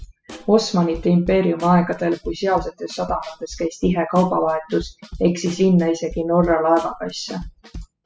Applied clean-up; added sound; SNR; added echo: classical method spectral subtraction.